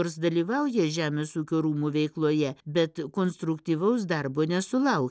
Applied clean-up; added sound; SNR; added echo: none; none; none; none.